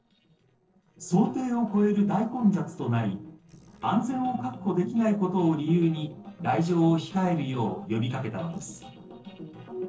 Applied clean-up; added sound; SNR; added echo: neural separator model SepFormer DNS4.